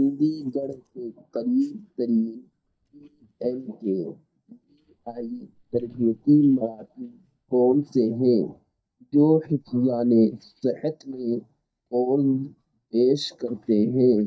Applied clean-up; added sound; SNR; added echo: neural mask model DeepFilterNet 3.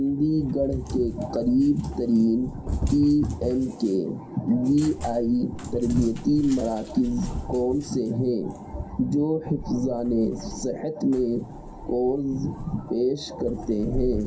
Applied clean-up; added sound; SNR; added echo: none; Cat; 10 dB; reverberation time 0.3 s.